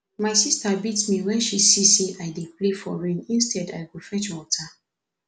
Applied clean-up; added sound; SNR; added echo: none; none; none; none.